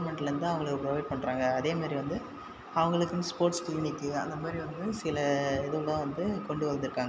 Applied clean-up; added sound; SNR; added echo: none; none; none; none.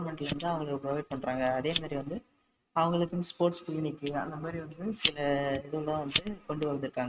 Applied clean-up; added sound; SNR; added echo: neural mask model RNNoise.